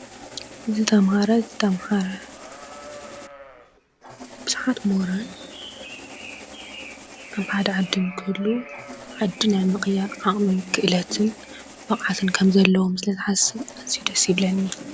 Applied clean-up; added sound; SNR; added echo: none; Livestock, farm animals, working animals + Engine starting; 18 dB; none.